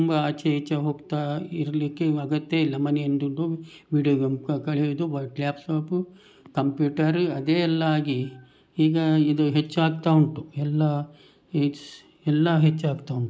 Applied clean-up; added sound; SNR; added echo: none; none; none; none.